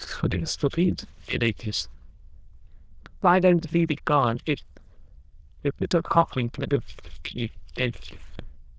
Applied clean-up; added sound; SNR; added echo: neural diffusion model UNIVERSE++.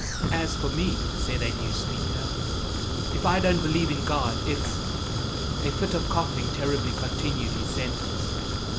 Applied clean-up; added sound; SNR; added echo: none; Fire; -3 dB; none.